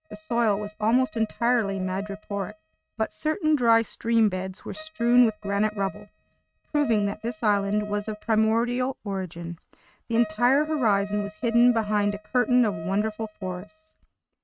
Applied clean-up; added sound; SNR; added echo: neural mask model RNNoise.